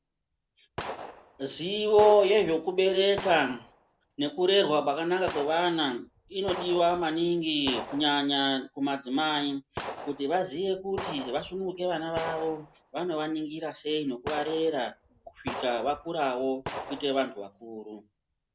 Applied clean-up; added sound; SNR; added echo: none; Gunshot, gunfire; 14 dB; none.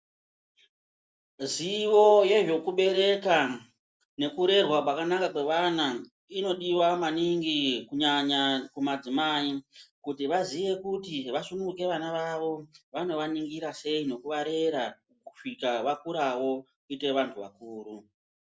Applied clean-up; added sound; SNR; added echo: none; none; none; none.